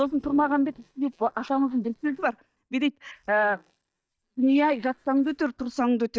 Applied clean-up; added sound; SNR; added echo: neural mask model DeepFilterNet 3.